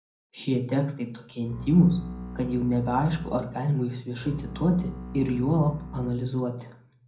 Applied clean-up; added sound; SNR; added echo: none; Bowed string instrument; 13 dB; reverberation time 0.6 s.